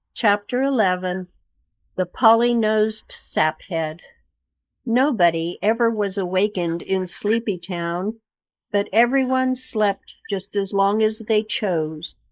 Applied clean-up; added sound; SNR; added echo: neural mask model Resemble Enhance denoiser.